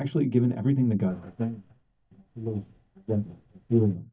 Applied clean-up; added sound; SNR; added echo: neural mask model DeepFilterNet 3.